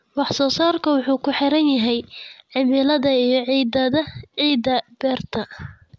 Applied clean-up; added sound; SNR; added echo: none; none; none; none.